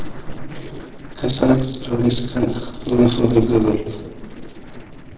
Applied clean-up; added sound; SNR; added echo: neural separator model SepFormer DNS4.